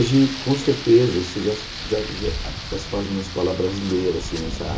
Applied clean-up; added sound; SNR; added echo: none; Rain; 9 dB; reverberation time 0.2 s.